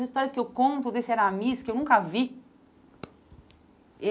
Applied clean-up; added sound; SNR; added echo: none; none; none; none.